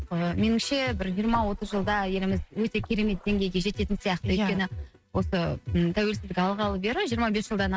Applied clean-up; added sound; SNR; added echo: neural mask model RNNoise.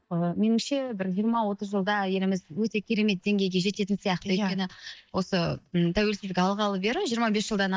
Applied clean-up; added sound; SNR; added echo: neural mask model DeepFilterNet 3.